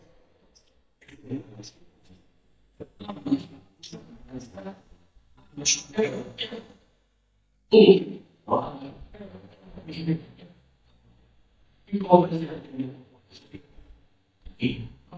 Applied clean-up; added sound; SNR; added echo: neural mask model DeepFilterNet 3.